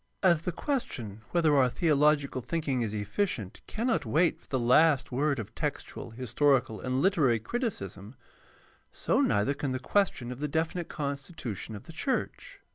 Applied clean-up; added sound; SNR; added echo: none; none; none; none.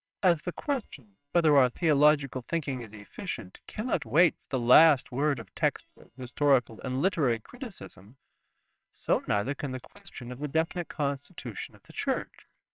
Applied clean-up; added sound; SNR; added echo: neural separator model SepFormer WHAMR!.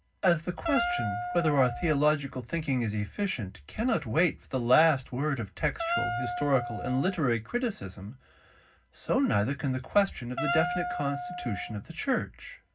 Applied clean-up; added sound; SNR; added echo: none; Wind instrument, woodwind instrument; 6 dB; reverberation time 0.4 s.